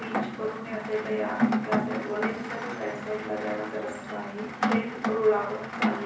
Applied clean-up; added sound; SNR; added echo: none; Rain; 0 dB; reverberation time 0.6 s.